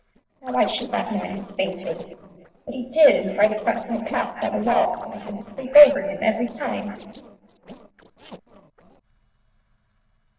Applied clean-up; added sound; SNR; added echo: neural separator model SepFormer DNS4.